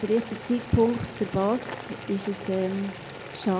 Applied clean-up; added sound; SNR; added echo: none; Boiling; 11 dB; none.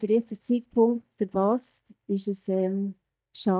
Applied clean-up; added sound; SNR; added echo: neural mask model DeepFilterNet 3.